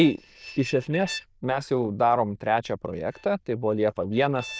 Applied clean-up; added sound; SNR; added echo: neural diffusion model UNIVERSE++.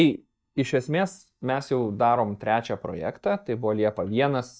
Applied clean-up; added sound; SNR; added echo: neural mask model DeepFilterNet 3.